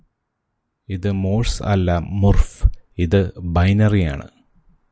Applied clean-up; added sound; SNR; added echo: none; none; none; none.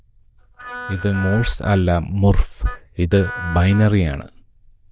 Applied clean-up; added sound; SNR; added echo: neural diffusion model UNIVERSE++.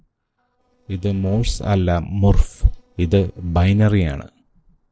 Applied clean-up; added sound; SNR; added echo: neural separator model SepFormer DNS4.